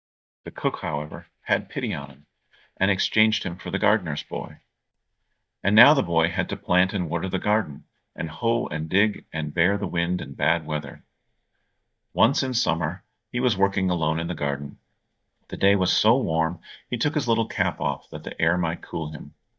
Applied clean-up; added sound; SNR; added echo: neural mask model DeepFilterNet 3.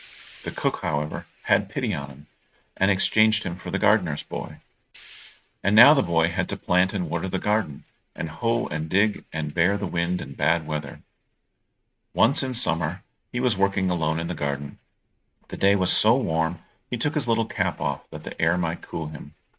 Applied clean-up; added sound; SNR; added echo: neural mask model RNNoise.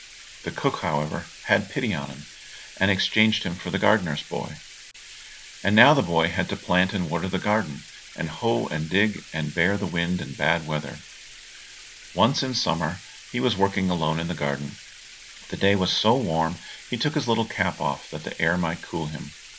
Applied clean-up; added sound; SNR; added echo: none; Bathtub (filling or washing); 18 dB; none.